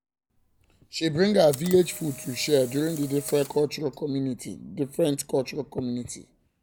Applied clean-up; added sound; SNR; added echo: none; Camera; 18 dB; none.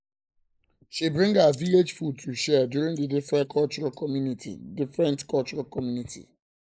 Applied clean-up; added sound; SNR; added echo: neural mask model Resemble Enhance denoiser.